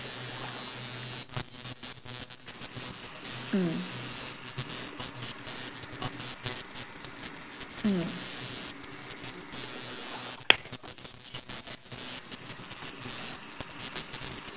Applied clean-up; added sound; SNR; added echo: none; Water tap, faucet; 10 dB; none.